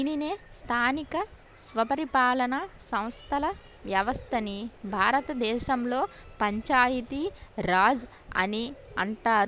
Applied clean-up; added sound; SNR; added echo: none; none; none; none.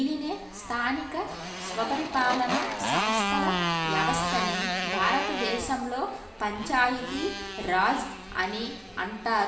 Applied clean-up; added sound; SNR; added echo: none; Motorcycle; 2 dB; reverberation time 0.8 s.